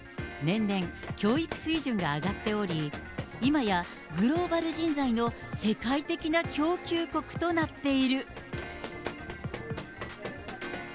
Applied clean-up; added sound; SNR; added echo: none; Run; 15 dB; none.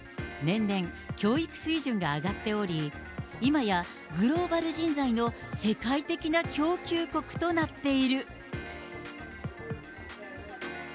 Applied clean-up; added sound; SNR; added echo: none; none; none; none.